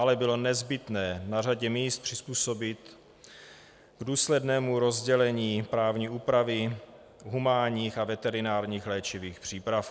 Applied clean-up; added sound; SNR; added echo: none; none; none; none.